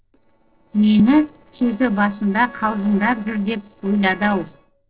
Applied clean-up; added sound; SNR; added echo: neural separator model SepFormer DNS4.